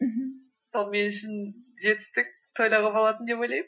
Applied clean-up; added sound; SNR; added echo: classical method Wiener filter.